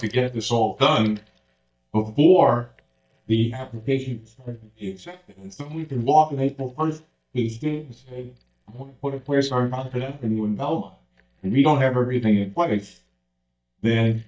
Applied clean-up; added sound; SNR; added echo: neural mask model DeepFilterNet 3.